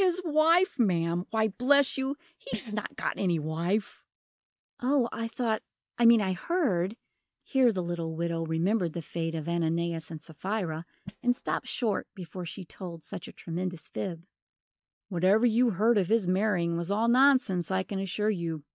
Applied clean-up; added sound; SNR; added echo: neural mask model DeepFilterNet 3.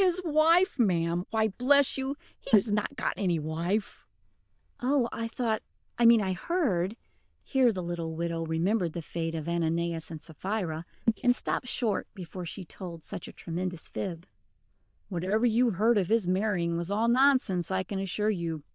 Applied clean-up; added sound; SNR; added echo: neural diffusion model UNIVERSE++.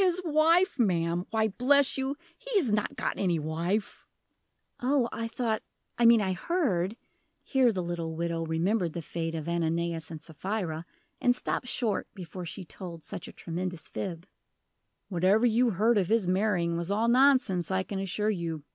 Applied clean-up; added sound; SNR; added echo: none; none; none; none.